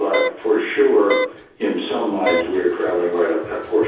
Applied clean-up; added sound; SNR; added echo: none; Wind instrument, woodwind instrument; 5 dB; reverberation time 0.6 s.